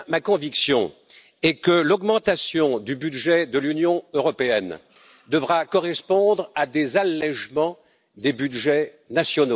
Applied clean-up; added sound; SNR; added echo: none; none; none; none.